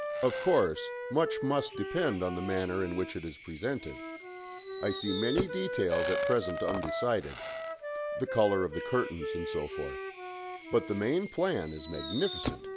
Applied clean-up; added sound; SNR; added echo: none; Wind instrument, woodwind instrument + Fireworks; 3 dB; none.